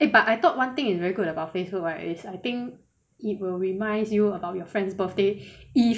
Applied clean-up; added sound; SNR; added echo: none; none; none; none.